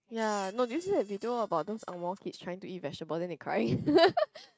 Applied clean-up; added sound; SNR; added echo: neural mask model RNNoise.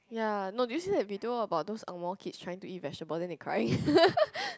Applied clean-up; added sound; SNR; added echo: none; none; none; none.